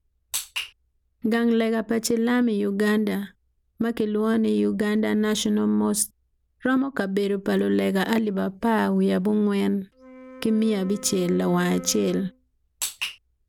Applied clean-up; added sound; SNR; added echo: none; Wind instrument, woodwind instrument; 18 dB; none.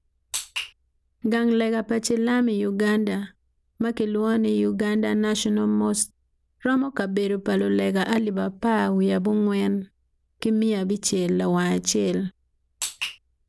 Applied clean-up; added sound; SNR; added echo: none; none; none; none.